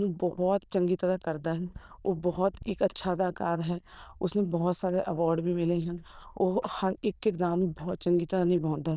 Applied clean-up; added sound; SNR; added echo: neural diffusion model UNIVERSE++.